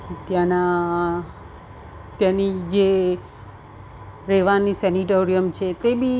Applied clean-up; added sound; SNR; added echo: none; none; none; none.